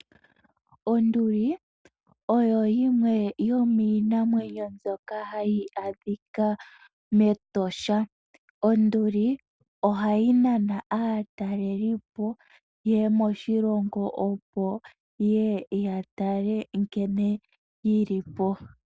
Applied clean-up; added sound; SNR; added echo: none; none; none; none.